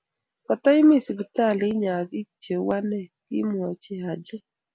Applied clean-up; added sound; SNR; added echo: none; none; none; none.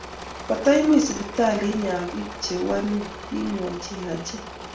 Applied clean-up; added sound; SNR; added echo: none; Engine / Mechanisms; 12 dB; reverberation time 0.4 s.